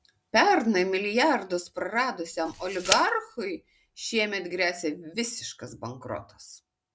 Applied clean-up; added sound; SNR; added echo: none; Tick; 8 dB; none.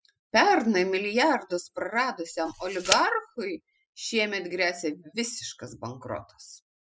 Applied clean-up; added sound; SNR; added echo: classical method spectral subtraction.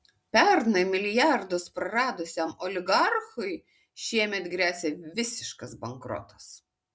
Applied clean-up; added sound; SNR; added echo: none; none; none; none.